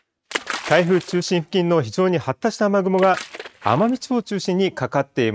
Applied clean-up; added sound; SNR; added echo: neural mask model RNNoise.